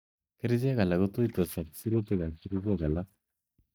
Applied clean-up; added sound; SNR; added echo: neural mask model DeepFilterNet 3.